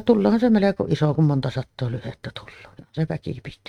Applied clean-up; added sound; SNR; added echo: neural mask model RNNoise.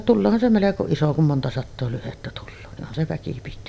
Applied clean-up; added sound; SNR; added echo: none; Fire; 19 dB; none.